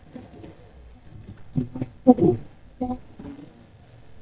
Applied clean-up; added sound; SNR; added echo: neural mask model DeepFilterNet 3.